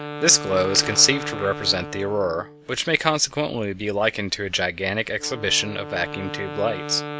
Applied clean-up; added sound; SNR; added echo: none; Fart + Wind instrument, woodwind instrument; 11 dB; none.